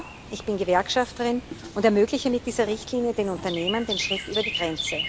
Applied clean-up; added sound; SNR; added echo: none; Chirp, tweet; 9 dB; none.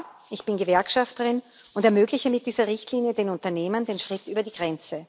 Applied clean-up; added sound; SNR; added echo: none; none; none; none.